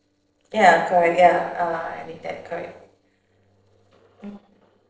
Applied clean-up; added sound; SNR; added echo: neural separator model SepFormer DNS4.